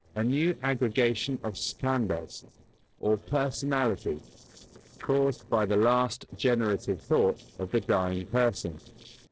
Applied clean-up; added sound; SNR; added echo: neural separator model SepFormer DNS4.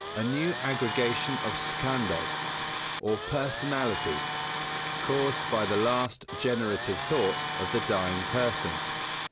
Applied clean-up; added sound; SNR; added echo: none; Tools; 1 dB; none.